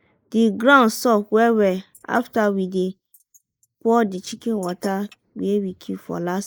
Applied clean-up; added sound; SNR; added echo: neural mask model Resemble Enhance denoiser.